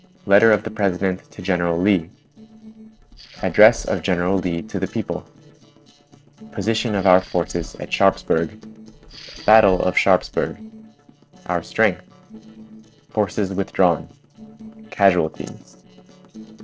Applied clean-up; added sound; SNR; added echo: neural separator model SepFormer DNS4.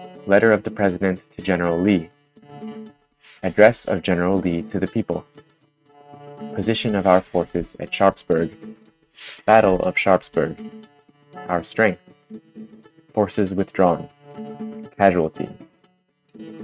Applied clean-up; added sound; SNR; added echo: neural mask model RNNoise.